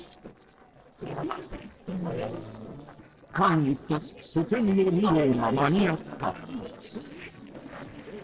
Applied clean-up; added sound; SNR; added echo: neural separator model SepFormer DNS4.